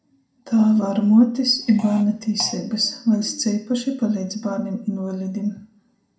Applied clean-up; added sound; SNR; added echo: none; Fart; 19 dB; reverberation time 0.4 s.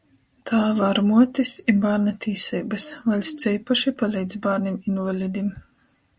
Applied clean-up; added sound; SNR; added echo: none; none; none; none.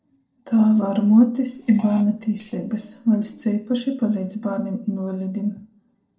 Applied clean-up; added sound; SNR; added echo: neural separator model SepFormer DNS4.